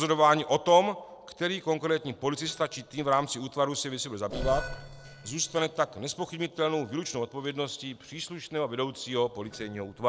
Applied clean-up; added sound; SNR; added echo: neural separator model SepFormer DNS4.